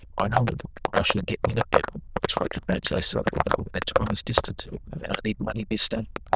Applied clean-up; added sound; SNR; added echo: neural diffusion model UNIVERSE++.